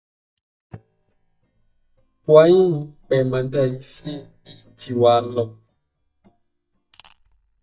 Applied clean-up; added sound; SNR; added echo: neural mask model DeepFilterNet 3.